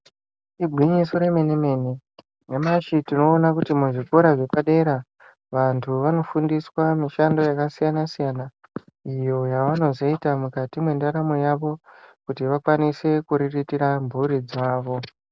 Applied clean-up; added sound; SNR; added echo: none; none; none; none.